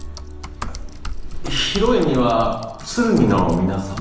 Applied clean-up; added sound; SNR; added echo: none; Typing; 8 dB; reverberation time 0.9 s.